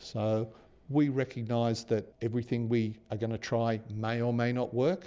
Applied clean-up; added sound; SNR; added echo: none; none; none; none.